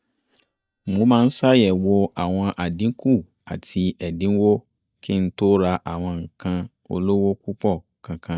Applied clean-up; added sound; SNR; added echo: neural mask model DeepFilterNet 3.